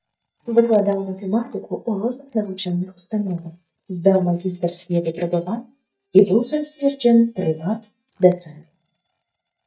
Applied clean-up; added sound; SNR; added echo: neural mask model DeepFilterNet 3.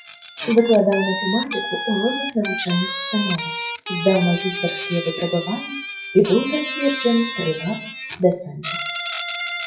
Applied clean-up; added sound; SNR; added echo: classical method WPE with log-MMSE.